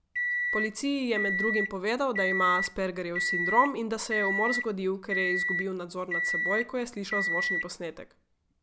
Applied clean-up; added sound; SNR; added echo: none; Microwave oven; 0 dB; none.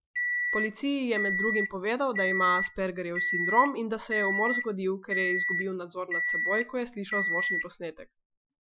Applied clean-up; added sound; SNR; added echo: classical method Wiener filter.